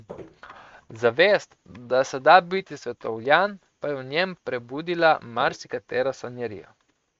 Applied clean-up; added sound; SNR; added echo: neural mask model RNNoise.